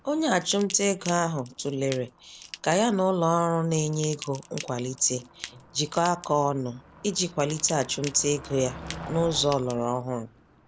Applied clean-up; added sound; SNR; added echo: none; Motor vehicle (road) + Crackle / Crushing; 17 dB; none.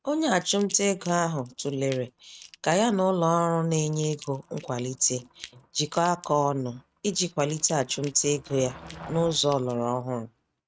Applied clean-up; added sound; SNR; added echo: neural mask model RNNoise.